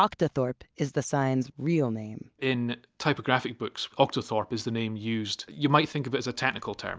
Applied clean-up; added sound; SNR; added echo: none; none; none; none.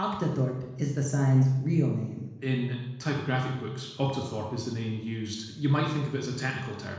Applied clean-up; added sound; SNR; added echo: none; none; none; reverberation time 1.1 s.